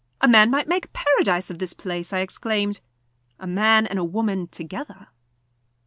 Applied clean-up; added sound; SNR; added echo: none; none; none; none.